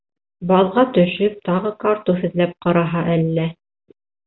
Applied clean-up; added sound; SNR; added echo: none; none; none; none.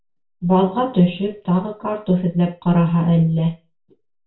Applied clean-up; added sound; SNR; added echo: none; none; none; reverberation time 0.2 s.